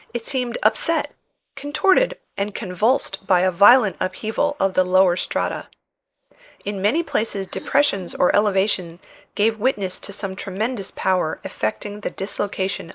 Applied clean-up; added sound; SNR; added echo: neural mask model Resemble Enhance denoiser.